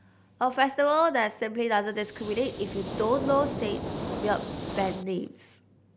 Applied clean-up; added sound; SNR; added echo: none; Hiss; 7 dB; none.